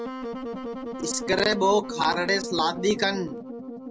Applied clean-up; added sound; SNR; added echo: none; Wind instrument, woodwind instrument; 7 dB; none.